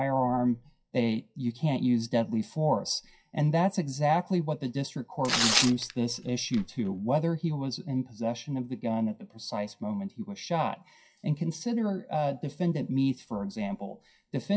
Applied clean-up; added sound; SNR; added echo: classical method WPE with log-MMSE.